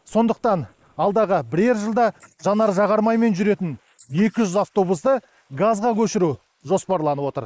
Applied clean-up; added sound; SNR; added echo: neural mask model Resemble Enhance denoiser.